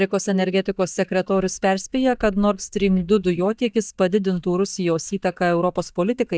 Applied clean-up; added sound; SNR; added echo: neural mask model DeepFilterNet 3.